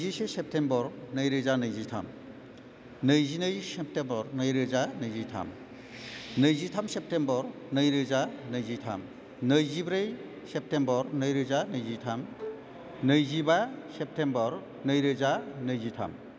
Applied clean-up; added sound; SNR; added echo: none; Bowed string instrument; 15 dB; none.